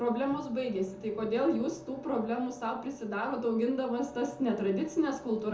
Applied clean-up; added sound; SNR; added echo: none; none; none; reverberation time 0.5 s.